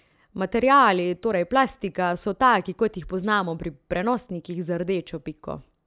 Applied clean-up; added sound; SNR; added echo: none; none; none; none.